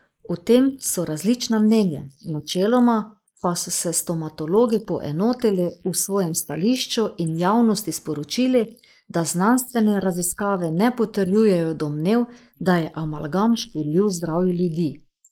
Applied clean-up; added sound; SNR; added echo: neural mask model Resemble Enhance denoiser.